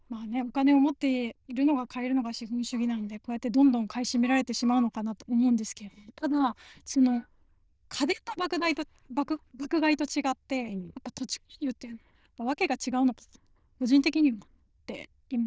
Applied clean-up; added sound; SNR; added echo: neural diffusion model UNIVERSE++.